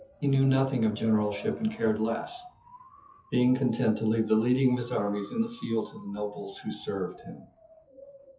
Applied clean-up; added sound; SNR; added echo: classical method WPE with log-MMSE.